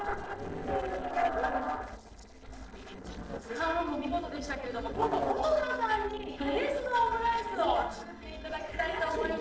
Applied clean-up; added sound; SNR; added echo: neural separator model SepFormer DNS4.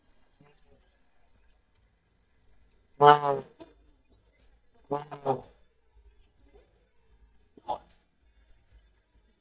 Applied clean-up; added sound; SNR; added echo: neural mask model DeepFilterNet 3.